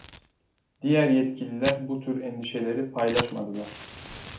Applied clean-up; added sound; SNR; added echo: none; Fire; 9 dB; reverberation time 0.4 s.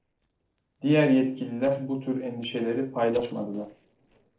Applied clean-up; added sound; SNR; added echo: neural separator model SepFormer DNS4.